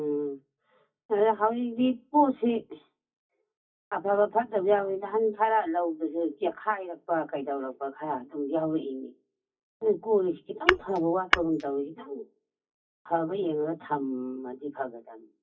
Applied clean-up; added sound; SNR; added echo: classical method WPE with log-MMSE.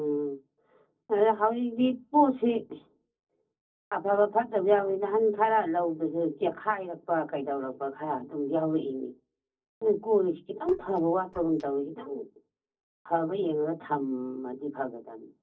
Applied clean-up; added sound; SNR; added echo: neural separator model SepFormer DNS4.